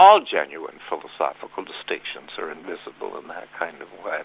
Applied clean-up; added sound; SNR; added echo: none; none; none; none.